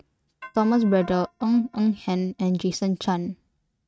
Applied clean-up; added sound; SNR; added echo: neural mask model RNNoise.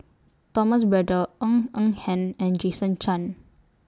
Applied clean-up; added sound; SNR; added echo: none; none; none; none.